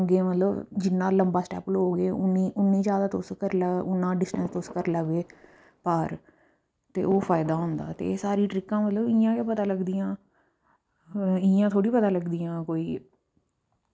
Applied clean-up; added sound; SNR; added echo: none; Fireworks; 17 dB; none.